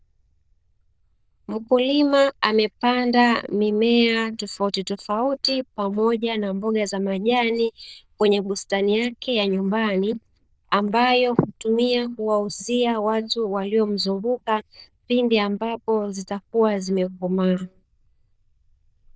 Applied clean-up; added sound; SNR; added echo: neural diffusion model UNIVERSE++.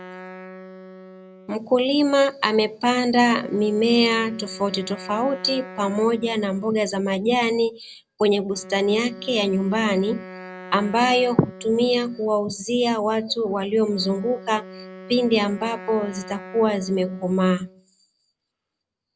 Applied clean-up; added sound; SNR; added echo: none; Wind instrument, woodwind instrument; 18 dB; none.